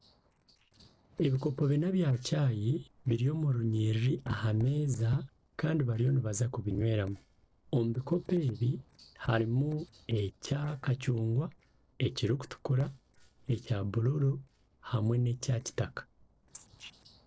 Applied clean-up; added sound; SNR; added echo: neural separator model SepFormer DNS4.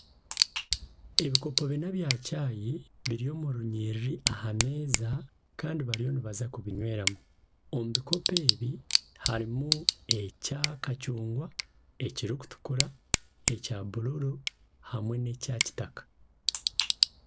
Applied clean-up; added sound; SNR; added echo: none; Tick / Bicycle; 0 dB; none.